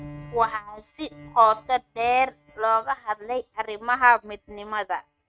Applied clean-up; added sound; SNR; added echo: neural mask model RNNoise.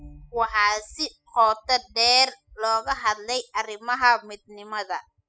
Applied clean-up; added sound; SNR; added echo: classical method spectral subtraction.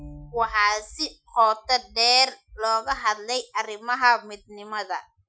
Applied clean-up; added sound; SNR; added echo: classical method Wiener filter.